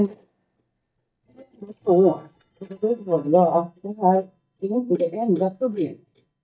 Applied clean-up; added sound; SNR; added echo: neural mask model DeepFilterNet 3.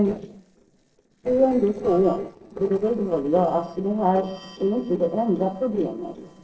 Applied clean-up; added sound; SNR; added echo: neural separator model SepFormer DNS4.